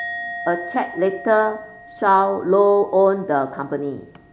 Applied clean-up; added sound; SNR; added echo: none; Musical instrument; 15 dB; none.